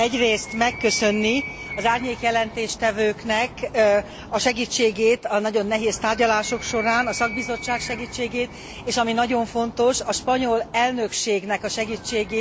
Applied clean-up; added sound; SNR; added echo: none; Animal; 14 dB; none.